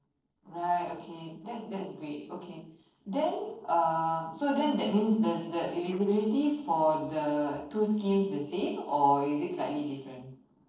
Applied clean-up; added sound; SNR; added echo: neural separator model SepFormer DNS4.